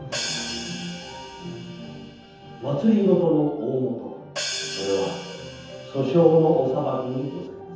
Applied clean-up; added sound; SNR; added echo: none; Hi-hat; 12 dB; reverberation time 0.9 s.